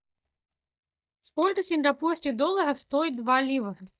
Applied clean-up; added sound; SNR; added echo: neural mask model DeepFilterNet 3.